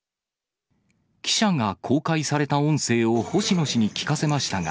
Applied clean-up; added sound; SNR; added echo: none; none; none; none.